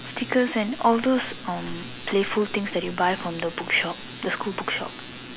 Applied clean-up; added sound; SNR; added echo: none; none; none; none.